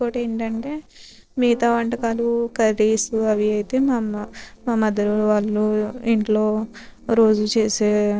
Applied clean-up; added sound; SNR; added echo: neural separator model SepFormer DNS4.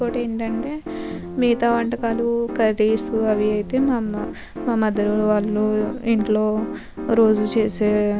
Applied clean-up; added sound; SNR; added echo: none; Piano; 10 dB; none.